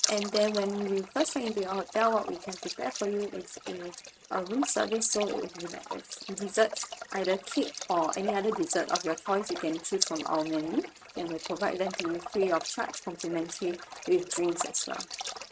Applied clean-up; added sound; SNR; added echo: neural mask model RNNoise.